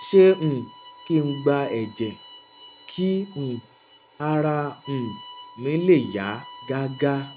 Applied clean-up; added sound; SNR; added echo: none; Bowed string instrument; 19 dB; none.